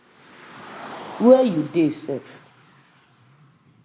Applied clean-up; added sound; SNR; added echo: none; Car; 19 dB; none.